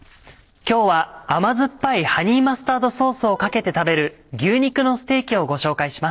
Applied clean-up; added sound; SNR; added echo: neural separator model SepFormer DNS4.